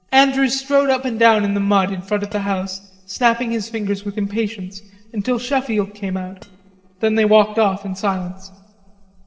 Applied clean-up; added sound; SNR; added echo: neural separator model SepFormer DNS4.